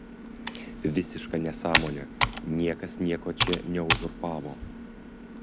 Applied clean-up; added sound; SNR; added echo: none; Computer keyboard; -1 dB; none.